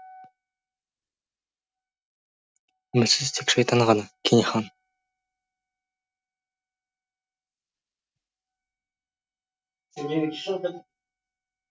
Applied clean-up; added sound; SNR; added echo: neural mask model RNNoise.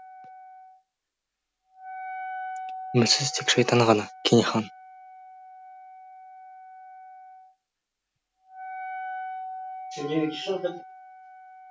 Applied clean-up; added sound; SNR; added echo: none; Wind instrument, woodwind instrument; 11 dB; none.